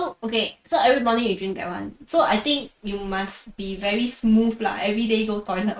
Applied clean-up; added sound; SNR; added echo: neural mask model RNNoise.